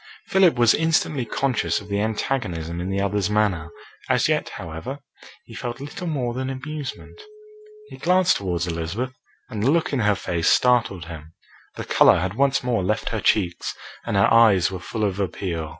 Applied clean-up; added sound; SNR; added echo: none; Telephone; 20 dB; none.